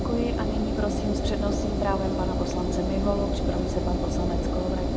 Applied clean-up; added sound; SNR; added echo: none; Engine; -4 dB; reverberation time 0.8 s.